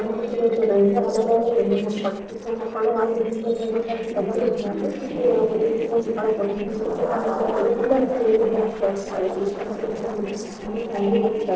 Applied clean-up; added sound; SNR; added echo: neural separator model SepFormer DNS4.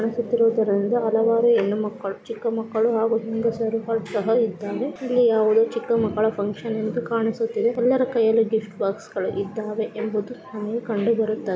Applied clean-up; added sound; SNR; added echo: none; none; none; none.